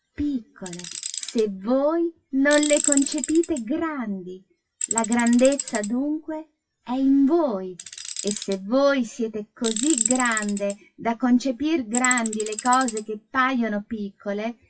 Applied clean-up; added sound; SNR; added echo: classical method WPE with log-MMSE.